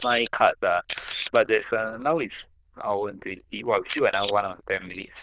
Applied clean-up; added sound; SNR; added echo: neural diffusion model UNIVERSE++.